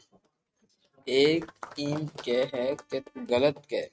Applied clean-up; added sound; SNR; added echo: neural mask model RNNoise.